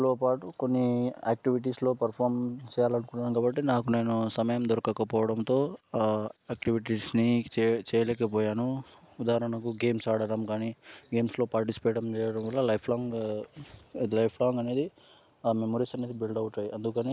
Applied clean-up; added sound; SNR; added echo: none; none; none; none.